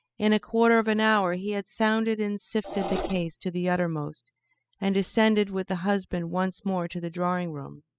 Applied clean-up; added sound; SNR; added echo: classical method spectral subtraction.